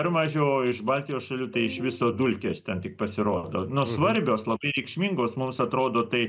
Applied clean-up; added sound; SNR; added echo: none; none; none; none.